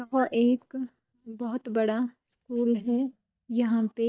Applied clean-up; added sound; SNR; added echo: neural mask model DeepFilterNet 3.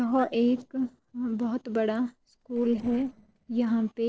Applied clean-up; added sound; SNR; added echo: neural separator model SepFormer DNS4.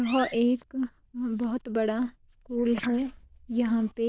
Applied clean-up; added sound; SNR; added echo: neural diffusion model UNIVERSE++.